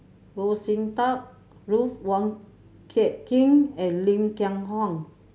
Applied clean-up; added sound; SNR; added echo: none; none; none; none.